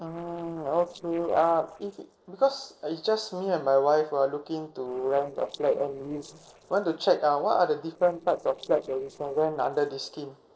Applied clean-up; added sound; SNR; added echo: neural separator model SepFormer DNS4.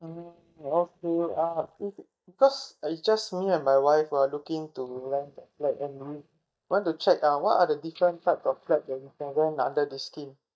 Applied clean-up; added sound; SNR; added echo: neural mask model DeepFilterNet 3.